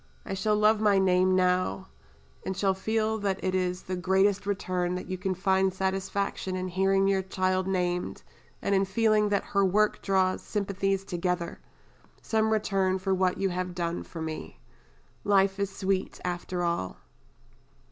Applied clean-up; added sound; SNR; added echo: none; none; none; none.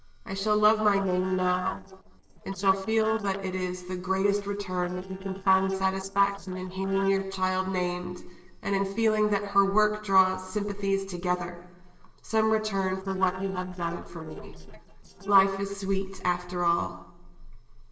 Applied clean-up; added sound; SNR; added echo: neural separator model SepFormer DNS4.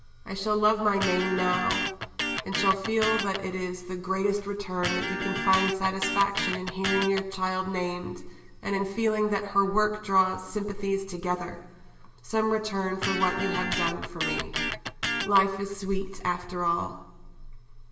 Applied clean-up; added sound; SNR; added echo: none; Electric guitar; 3 dB; reverberation time 1.1 s.